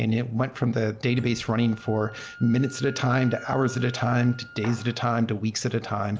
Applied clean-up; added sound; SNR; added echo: none; Wind instrument, woodwind instrument + Sliding door; 20 dB; none.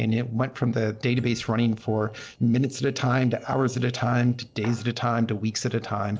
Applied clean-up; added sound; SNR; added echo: neural separator model SepFormer DNS4.